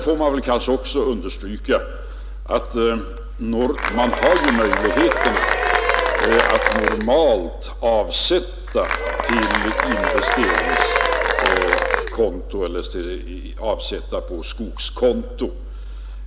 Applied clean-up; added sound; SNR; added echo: none; Applause / Cheering; -2 dB; none.